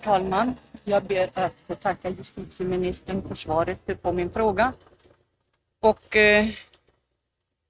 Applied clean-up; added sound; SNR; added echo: neural mask model RNNoise.